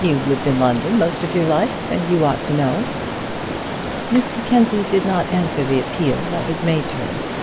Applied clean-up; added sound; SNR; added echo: none; Stream; 5 dB; none.